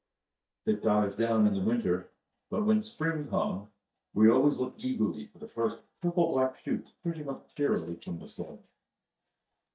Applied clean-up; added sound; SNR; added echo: neural mask model DeepFilterNet 3.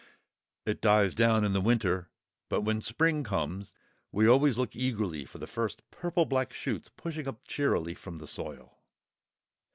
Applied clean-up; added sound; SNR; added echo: none; none; none; none.